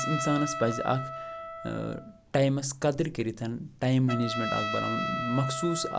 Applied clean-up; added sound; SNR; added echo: none; Trumpet; 6 dB; none.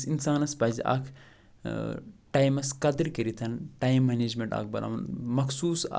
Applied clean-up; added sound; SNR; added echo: none; none; none; none.